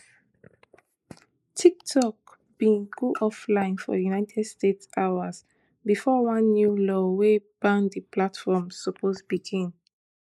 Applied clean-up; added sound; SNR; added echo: neural mask model Resemble Enhance denoiser.